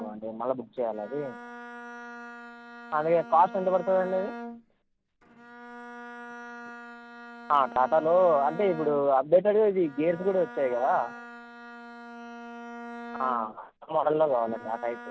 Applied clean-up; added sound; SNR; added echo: none; Bowed string instrument; 15 dB; none.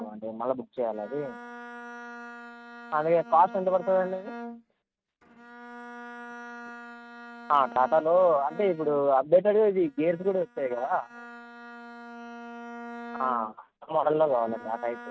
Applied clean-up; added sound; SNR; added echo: neural mask model RNNoise.